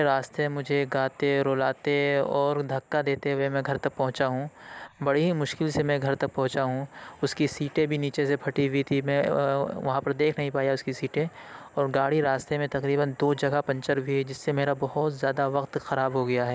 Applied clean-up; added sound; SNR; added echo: neural mask model Resemble Enhance denoiser.